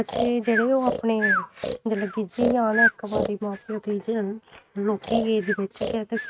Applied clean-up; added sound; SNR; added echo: neural mask model RNNoise.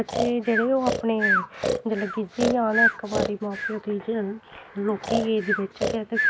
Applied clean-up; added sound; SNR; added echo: none; Breathing; 1 dB; none.